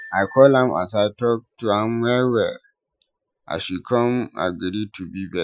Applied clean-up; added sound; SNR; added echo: classical method Wiener filter.